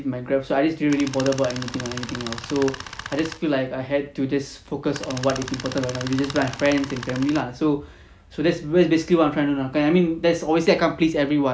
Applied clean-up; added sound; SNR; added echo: none; Tools; 12 dB; none.